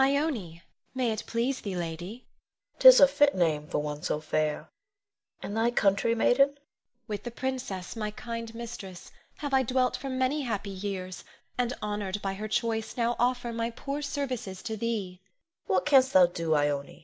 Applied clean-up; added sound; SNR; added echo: none; none; none; none.